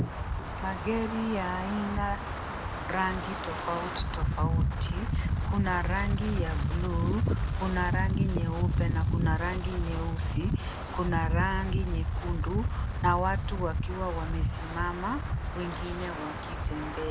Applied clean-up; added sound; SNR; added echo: none; Wind; -4 dB; none.